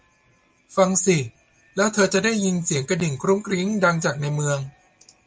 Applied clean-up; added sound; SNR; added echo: none; none; none; none.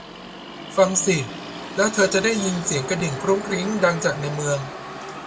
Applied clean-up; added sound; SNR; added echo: none; Motor vehicle (road); 10 dB; reverberation time 0.5 s.